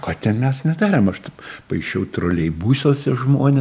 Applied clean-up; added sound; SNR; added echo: none; none; none; none.